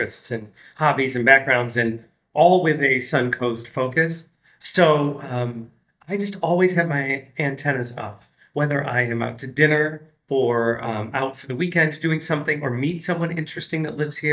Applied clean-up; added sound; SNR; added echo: neural mask model DeepFilterNet 3.